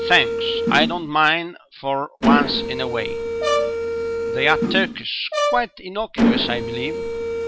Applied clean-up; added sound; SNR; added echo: none; Brass instrument + Mechanisms; 0 dB; none.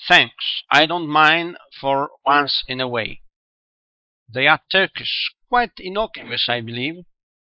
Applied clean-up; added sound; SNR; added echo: neural mask model Resemble Enhance denoiser.